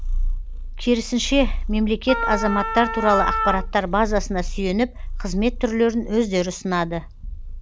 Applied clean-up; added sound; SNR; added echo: none; Wind instrument, woodwind instrument + Purr; 4 dB; none.